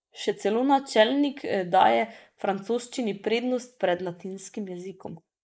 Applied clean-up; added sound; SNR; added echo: neural mask model Resemble Enhance denoiser.